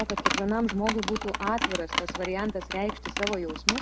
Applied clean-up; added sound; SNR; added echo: none; Computer keyboard; 1 dB; none.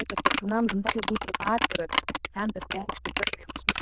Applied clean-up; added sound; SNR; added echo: neural diffusion model UNIVERSE++.